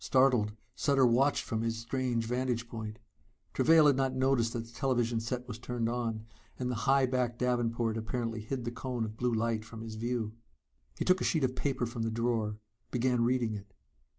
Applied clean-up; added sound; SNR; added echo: none; none; none; none.